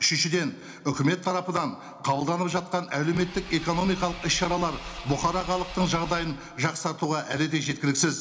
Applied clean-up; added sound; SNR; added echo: none; Engine / Car; 13 dB; reverberation time 0.4 s.